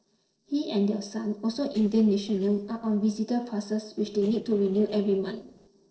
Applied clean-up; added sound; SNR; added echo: neural separator model SepFormer DNS4.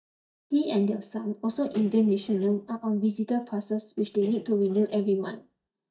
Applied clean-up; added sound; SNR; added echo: neural mask model DeepFilterNet 3.